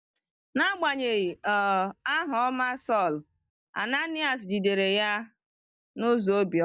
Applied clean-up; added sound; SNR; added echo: neural mask model DeepFilterNet 3.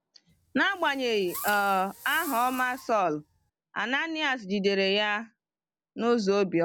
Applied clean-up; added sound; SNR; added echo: none; Fireworks; 15 dB; none.